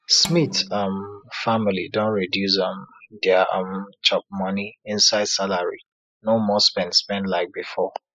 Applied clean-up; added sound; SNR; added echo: classical method spectral subtraction.